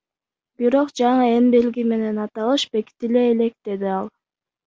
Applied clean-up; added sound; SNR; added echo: none; none; none; none.